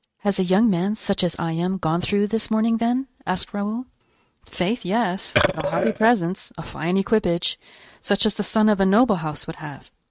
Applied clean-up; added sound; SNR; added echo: neural mask model RNNoise.